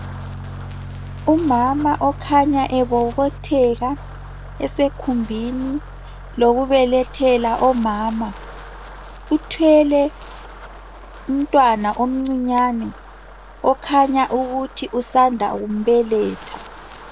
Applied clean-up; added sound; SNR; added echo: none; Piano + Wind; 15 dB; none.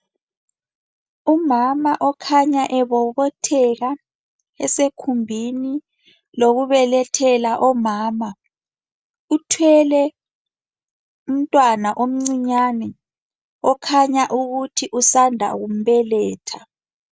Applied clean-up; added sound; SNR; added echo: none; none; none; none.